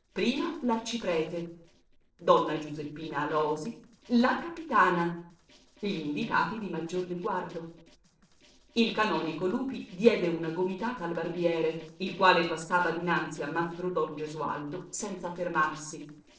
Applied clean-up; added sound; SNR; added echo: neural separator model SepFormer DNS4.